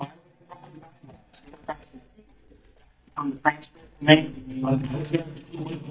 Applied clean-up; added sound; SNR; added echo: neural mask model DeepFilterNet 3.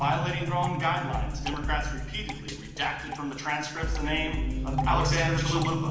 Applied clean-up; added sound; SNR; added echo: none; Drip / Water; 15 dB; reverberation time 1.1 s.